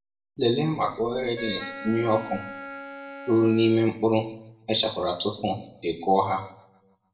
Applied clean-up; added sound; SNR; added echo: none; Wind instrument, woodwind instrument; 13 dB; reverberation time 0.7 s.